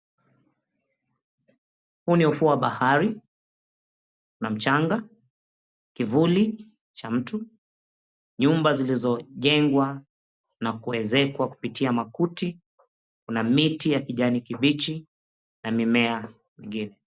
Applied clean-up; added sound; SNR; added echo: none; none; none; none.